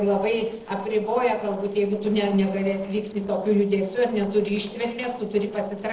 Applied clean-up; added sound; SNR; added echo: neural separator model SepFormer DNS4.